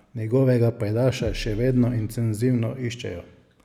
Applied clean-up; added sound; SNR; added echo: none; Bass drum; 14 dB; none.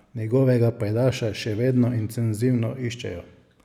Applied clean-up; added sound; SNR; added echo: none; none; none; none.